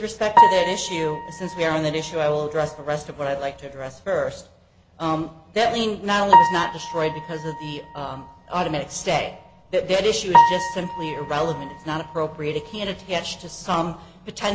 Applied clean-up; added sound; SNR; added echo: none; Piano; -1 dB; none.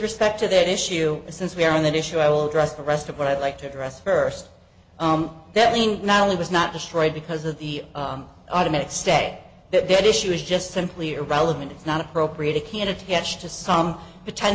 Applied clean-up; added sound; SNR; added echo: none; none; none; none.